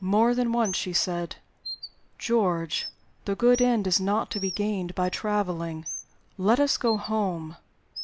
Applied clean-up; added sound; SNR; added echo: none; Bird; 15 dB; none.